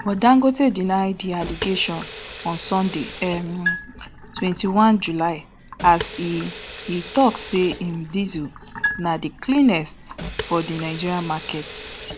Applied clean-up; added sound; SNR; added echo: none; Sink (filling or washing) / Water tap, faucet + Marimba, xylophone; 10 dB; none.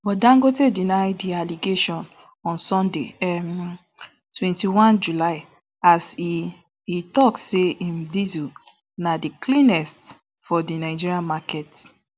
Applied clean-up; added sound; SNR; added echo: none; none; none; none.